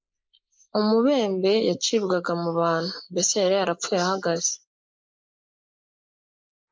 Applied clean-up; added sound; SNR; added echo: neural mask model Resemble Enhance denoiser.